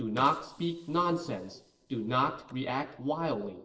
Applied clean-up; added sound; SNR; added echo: neural separator model SepFormer DNS4.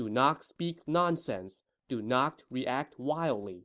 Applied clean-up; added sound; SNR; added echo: none; none; none; none.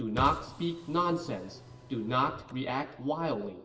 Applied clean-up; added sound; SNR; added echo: none; Car; 13 dB; reverberation time 1.4 s.